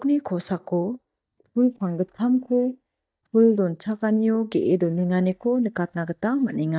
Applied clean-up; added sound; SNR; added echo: neural mask model DeepFilterNet 3.